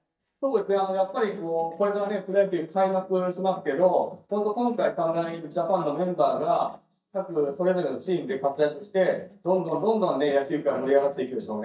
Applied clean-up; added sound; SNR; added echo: neural mask model DeepFilterNet 3.